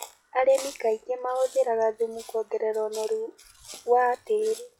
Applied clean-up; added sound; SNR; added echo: classical method log-MMSE.